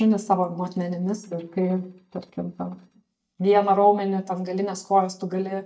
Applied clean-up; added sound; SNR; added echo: neural mask model DeepFilterNet 3.